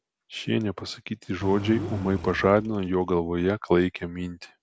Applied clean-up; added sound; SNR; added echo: none; Engine; 11 dB; none.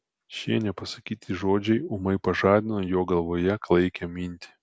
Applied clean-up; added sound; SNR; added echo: none; none; none; none.